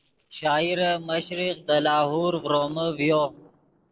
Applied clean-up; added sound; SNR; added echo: neural separator model SepFormer DNS4.